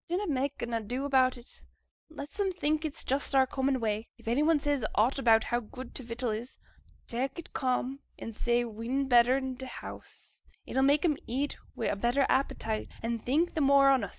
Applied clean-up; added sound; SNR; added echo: neural mask model DeepFilterNet 3.